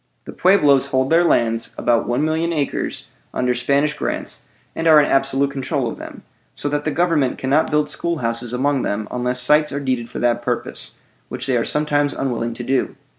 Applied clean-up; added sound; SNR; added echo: none; none; none; none.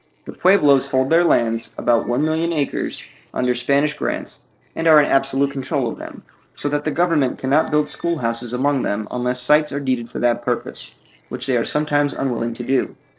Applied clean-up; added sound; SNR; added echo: neural separator model SepFormer DNS4.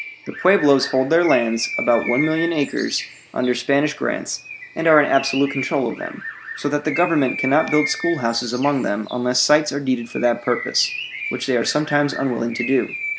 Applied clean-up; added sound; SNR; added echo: none; Bird; 11 dB; none.